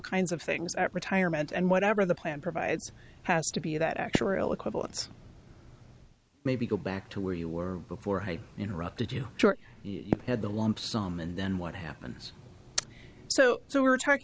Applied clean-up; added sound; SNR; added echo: none; Fireworks; 15 dB; none.